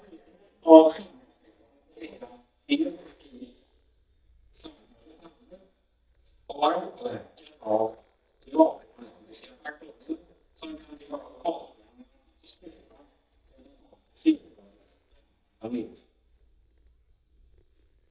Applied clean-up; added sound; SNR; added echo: neural mask model DeepFilterNet 3.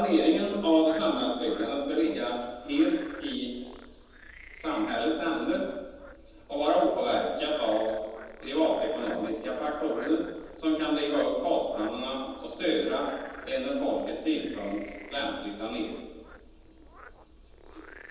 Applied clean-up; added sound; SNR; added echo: none; Frog; 19 dB; reverberation time 1.1 s.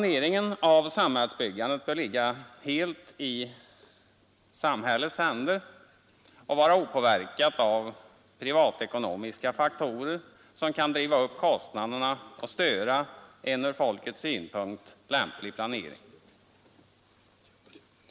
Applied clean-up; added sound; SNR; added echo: none; none; none; none.